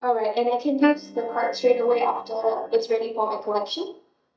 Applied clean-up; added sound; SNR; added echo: neural mask model DeepFilterNet 3.